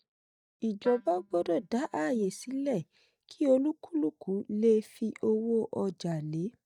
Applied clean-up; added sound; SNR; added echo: neural mask model DeepFilterNet 3.